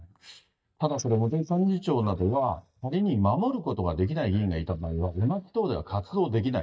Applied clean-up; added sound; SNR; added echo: neural mask model DeepFilterNet 3.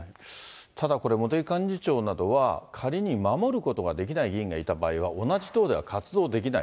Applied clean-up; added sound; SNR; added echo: none; none; none; none.